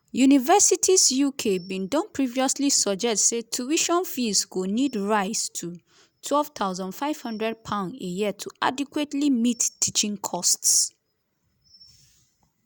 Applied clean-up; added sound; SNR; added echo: none; none; none; none.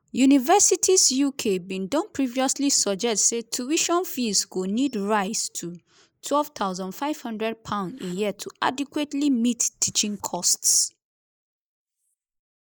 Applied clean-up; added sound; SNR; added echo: neural mask model Resemble Enhance denoiser.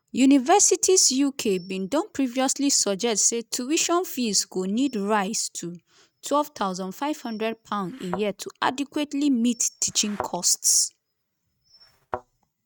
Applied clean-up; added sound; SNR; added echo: neural mask model RNNoise.